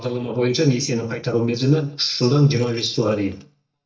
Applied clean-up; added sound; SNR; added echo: neural mask model DeepFilterNet 3.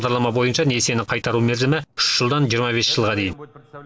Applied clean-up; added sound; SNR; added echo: none; none; none; none.